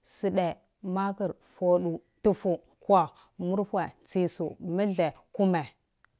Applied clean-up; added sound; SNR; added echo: none; none; none; none.